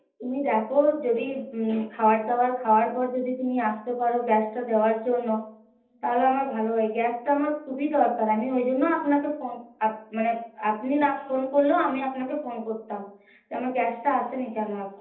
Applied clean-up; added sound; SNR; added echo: none; none; none; reverberation time 0.7 s.